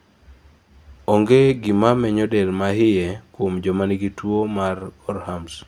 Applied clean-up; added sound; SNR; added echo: none; none; none; none.